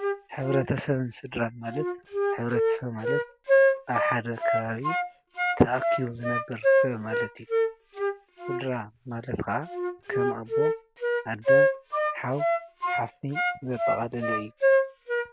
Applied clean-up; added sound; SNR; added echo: none; Wind instrument, woodwind instrument; -5 dB; none.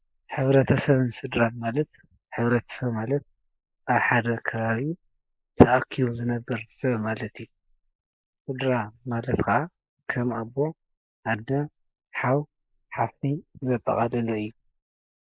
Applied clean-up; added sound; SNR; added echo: neural mask model Resemble Enhance denoiser.